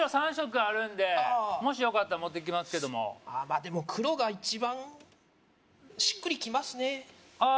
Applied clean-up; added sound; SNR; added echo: none; none; none; none.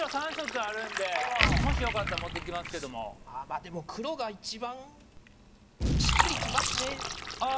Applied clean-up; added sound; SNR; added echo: none; Boom + Fill (with liquid); -3 dB; none.